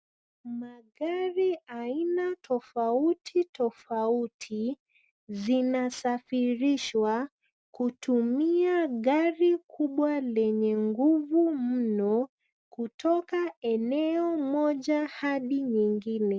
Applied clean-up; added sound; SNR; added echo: none; none; none; none.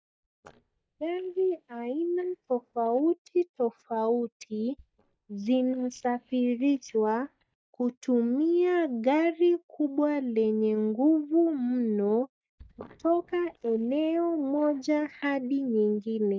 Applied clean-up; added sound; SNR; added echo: neural mask model DeepFilterNet 3.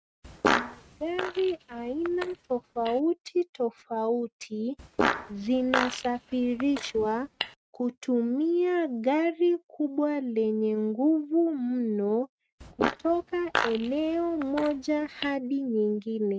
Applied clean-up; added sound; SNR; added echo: neural mask model RNNoise.